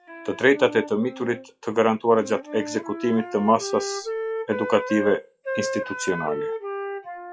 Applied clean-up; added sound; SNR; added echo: classical method log-MMSE.